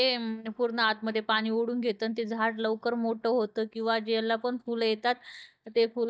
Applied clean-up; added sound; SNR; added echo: neural mask model DeepFilterNet 3.